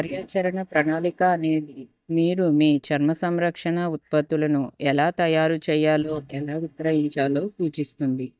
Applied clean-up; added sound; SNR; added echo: neural mask model DeepFilterNet 3.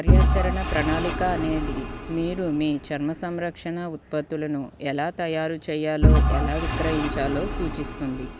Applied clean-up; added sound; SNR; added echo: none; Engine / Vehicle; -3 dB; none.